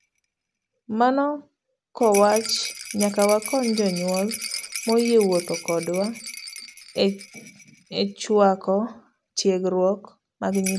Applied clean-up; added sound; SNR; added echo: none; Rattle; 12 dB; none.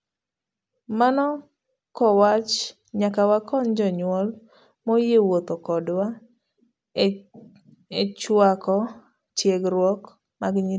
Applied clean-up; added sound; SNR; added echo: none; none; none; none.